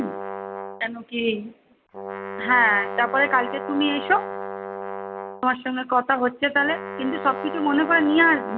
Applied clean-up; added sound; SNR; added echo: none; Brass instrument; 9 dB; none.